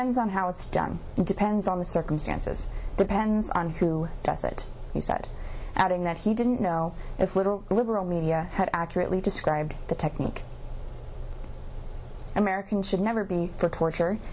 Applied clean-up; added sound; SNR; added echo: none; none; none; none.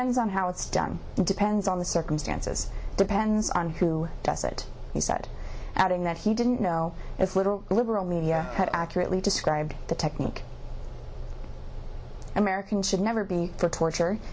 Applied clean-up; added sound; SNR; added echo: none; Burping, eructation; 12 dB; none.